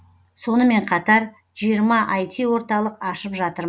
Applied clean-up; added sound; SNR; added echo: none; none; none; none.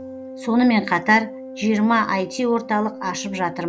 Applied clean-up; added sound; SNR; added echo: none; Organ; 14 dB; none.